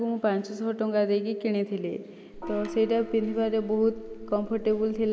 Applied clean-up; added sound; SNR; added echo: none; Gong; 13 dB; none.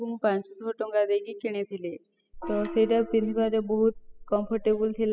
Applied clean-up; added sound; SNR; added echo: classical method spectral subtraction.